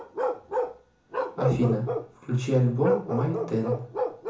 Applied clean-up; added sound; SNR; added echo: none; Bark; 3 dB; reverberation time 0.6 s.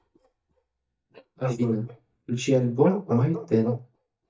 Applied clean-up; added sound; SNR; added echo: neural mask model DeepFilterNet 3.